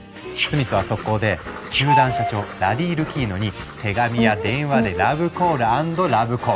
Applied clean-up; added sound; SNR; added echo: none; none; none; none.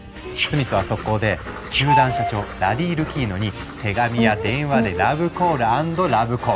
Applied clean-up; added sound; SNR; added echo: none; Engine starting / Motorcycle; 19 dB; none.